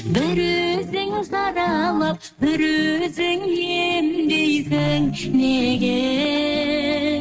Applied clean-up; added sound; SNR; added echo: neural mask model RNNoise.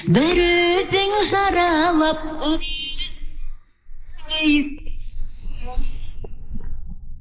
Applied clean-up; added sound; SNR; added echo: neural mask model Resemble Enhance denoiser.